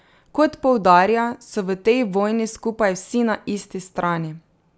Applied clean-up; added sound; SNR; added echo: none; none; none; none.